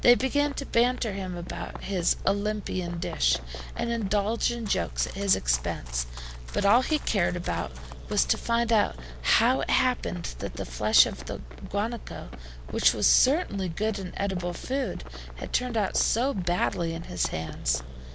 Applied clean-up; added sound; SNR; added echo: none; Run + Growling; 17 dB; none.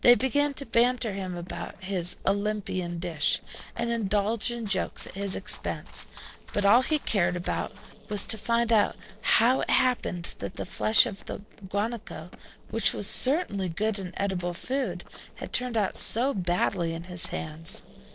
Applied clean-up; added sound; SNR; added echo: neural separator model SepFormer DNS4.